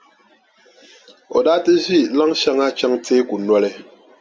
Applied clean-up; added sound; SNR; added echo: none; none; none; none.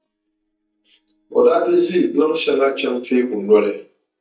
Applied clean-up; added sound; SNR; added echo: neural mask model DeepFilterNet 3.